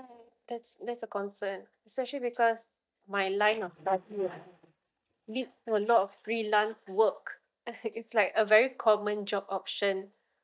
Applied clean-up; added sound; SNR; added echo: neural mask model DeepFilterNet 3.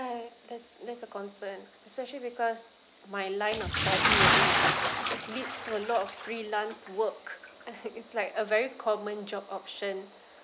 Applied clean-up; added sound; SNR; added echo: none; Bathtub (filling or washing) / Splash, splatter; -1 dB; none.